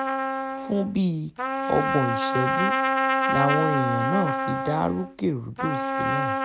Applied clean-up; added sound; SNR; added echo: none; Trumpet; -2 dB; none.